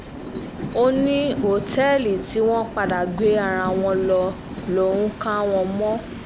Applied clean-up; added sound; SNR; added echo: none; Train; 9 dB; none.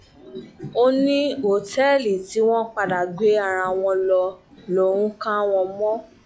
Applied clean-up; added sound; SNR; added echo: classical method log-MMSE.